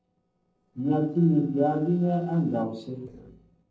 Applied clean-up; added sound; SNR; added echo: neural separator model SepFormer DNS4.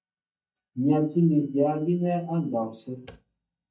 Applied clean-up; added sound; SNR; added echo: neural mask model DeepFilterNet 3.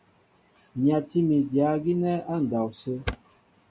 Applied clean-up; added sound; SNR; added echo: none; none; none; none.